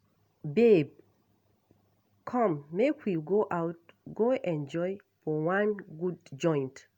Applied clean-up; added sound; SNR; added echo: none; none; none; none.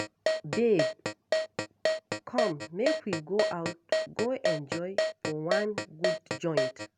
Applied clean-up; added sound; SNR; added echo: none; Keyboard (musical); -2 dB; none.